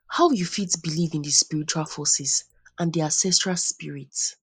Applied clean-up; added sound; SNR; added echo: neural mask model Resemble Enhance denoiser.